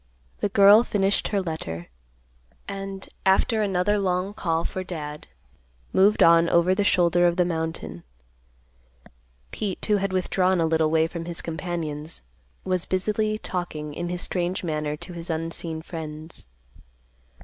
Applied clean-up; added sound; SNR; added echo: none; none; none; none.